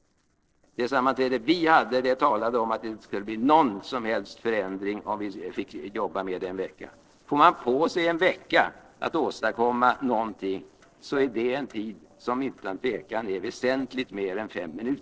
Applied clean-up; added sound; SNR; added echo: neural separator model SepFormer DNS4.